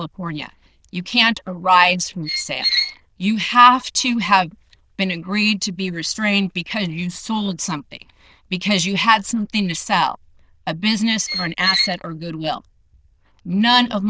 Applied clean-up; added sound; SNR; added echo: neural diffusion model UNIVERSE++.